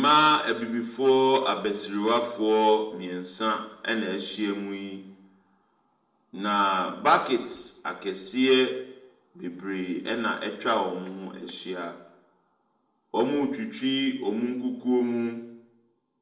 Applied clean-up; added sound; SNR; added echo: none; none; none; reverberation time 0.6 s.